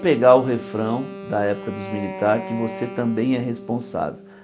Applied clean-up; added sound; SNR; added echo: none; Wind instrument, woodwind instrument; 13 dB; none.